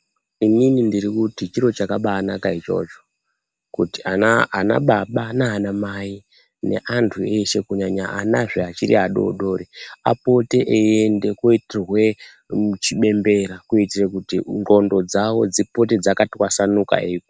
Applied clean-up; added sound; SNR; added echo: none; none; none; none.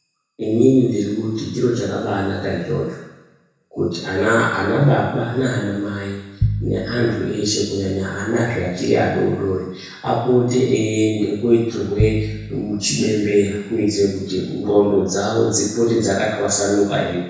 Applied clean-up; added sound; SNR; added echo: none; Piano; 7 dB; reverberation time 1.0 s.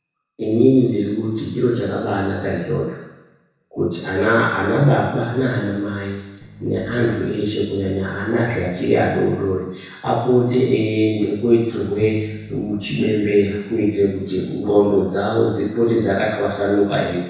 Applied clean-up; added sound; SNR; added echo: neural separator model SepFormer DNS4.